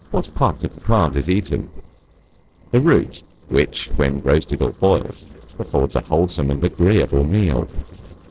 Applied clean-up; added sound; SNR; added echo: neural separator model SepFormer DNS4.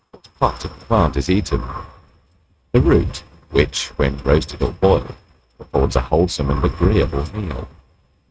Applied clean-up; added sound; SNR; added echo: neural mask model RNNoise.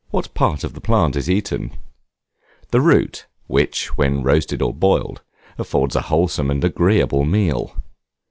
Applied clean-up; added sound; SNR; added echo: none; none; none; none.